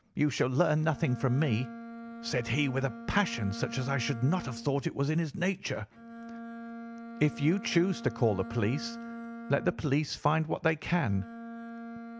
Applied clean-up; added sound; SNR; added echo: none; Bowed string instrument; 13 dB; none.